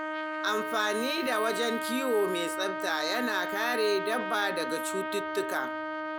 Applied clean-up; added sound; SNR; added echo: none; Trumpet; 3 dB; none.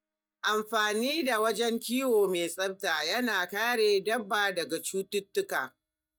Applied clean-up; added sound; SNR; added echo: neural mask model DeepFilterNet 3.